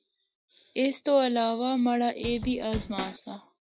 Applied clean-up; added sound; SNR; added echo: none; Drum / Drum kit; 8 dB; none.